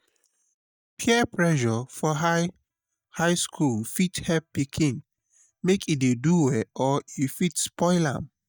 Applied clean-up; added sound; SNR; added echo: neural mask model DeepFilterNet 3.